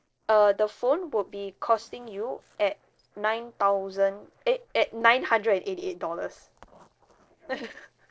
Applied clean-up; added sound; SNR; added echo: neural separator model SepFormer DNS4.